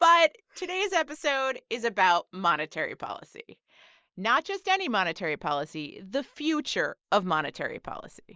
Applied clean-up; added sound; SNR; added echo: neural mask model Resemble Enhance denoiser.